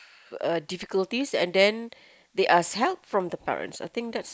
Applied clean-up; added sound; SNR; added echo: neural mask model Resemble Enhance denoiser.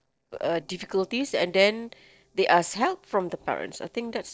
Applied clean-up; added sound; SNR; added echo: neural separator model SepFormer DNS4.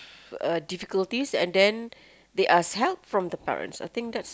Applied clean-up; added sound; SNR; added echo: none; none; none; none.